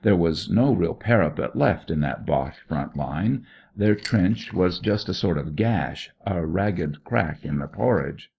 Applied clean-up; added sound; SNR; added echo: neural mask model Resemble Enhance denoiser.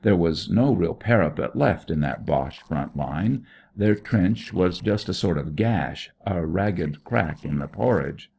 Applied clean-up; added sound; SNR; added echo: neural separator model SepFormer DNS4.